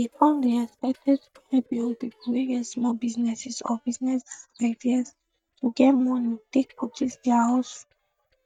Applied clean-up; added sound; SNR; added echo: neural mask model DeepFilterNet 3.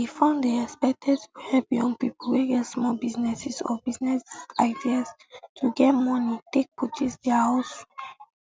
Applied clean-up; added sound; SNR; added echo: none; none; none; none.